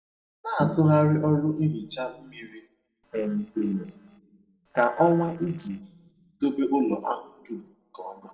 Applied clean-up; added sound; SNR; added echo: neural separator model SepFormer DNS4.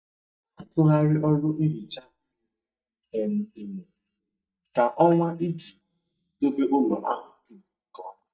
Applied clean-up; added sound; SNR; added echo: neural mask model DeepFilterNet 3.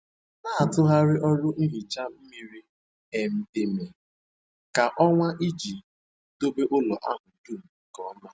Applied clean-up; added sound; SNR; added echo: none; none; none; none.